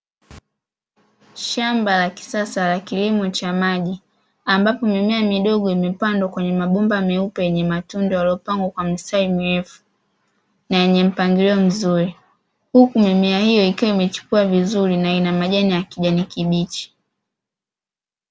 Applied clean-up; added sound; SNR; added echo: none; none; none; none.